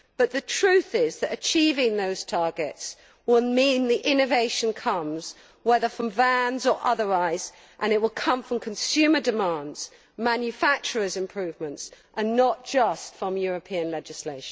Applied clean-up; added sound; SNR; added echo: none; none; none; none.